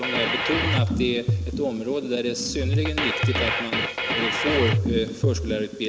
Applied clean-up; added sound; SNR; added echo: none; Drum kit; -2 dB; none.